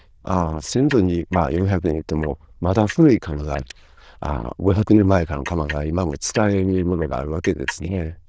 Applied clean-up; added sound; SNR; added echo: neural diffusion model UNIVERSE++.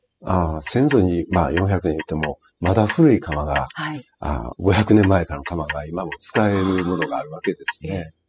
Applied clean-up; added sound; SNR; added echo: classical method spectral subtraction.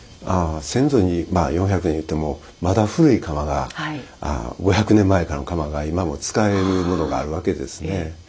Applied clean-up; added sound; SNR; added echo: none; none; none; none.